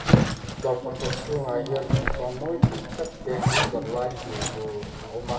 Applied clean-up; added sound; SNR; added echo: none; Zipper (clothing); -3 dB; reverberation time 2.8 s.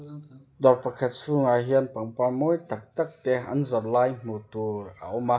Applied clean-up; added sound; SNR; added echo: none; none; none; none.